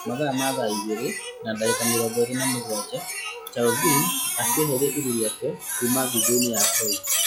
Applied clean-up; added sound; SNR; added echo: classical method log-MMSE.